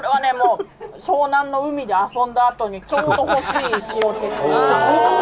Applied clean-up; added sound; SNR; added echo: none; none; none; none.